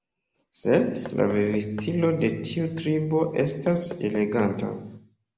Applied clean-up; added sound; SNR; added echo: none; Knock / Wood; 20 dB; none.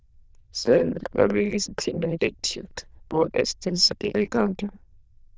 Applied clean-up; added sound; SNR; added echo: neural diffusion model UNIVERSE++.